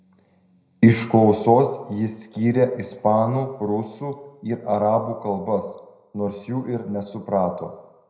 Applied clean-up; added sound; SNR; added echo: none; none; none; reverberation time 0.8 s.